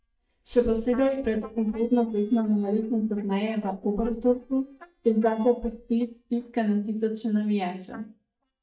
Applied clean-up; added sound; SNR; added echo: neural mask model DeepFilterNet 3.